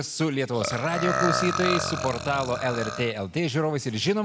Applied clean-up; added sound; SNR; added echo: none; Burping, eructation; 3 dB; none.